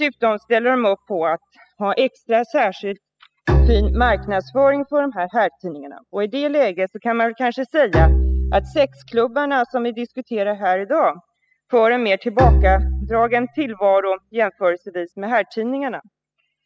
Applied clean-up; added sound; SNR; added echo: classical method spectral subtraction.